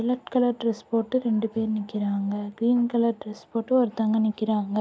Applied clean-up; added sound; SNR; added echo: none; none; none; none.